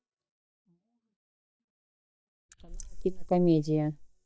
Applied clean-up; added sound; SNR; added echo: neural mask model DeepFilterNet 3.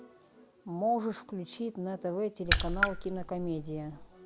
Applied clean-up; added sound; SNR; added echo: none; Raindrop / Splash, splatter; -4 dB; none.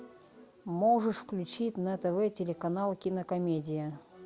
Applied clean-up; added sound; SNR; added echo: none; none; none; none.